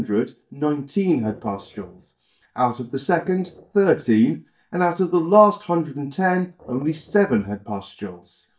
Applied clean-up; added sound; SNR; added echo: neural mask model DeepFilterNet 3.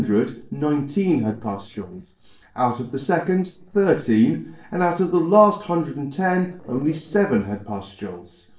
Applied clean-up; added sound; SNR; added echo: neural separator model SepFormer DNS4.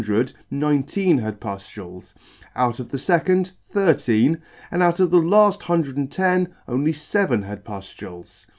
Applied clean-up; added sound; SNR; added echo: none; none; none; none.